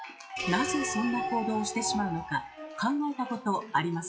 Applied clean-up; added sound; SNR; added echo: classical method log-MMSE.